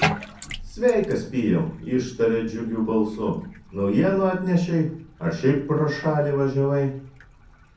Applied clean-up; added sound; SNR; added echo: none; Bathtub (filling or washing); 12 dB; reverberation time 0.6 s.